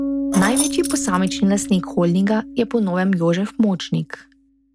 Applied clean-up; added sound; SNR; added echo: none; Keys jangling + Bass guitar; 7 dB; none.